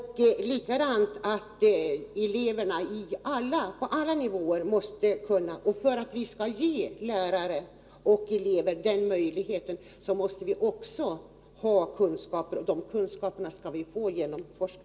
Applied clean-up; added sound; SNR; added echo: none; none; none; reverberation time 1.4 s.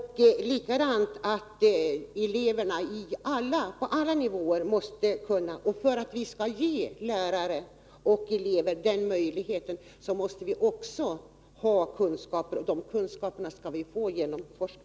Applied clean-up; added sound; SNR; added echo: none; none; none; none.